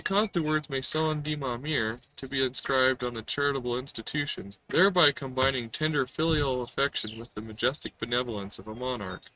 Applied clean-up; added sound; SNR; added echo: neural mask model RNNoise.